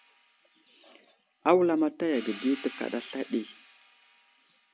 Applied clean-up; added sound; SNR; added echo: none; Hi-hat; 20 dB; none.